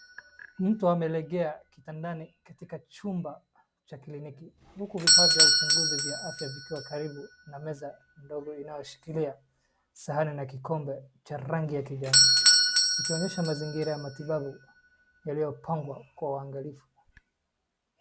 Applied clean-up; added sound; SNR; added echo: none; Doorbell; -5 dB; none.